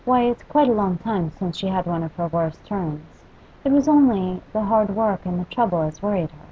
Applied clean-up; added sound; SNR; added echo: none; none; none; none.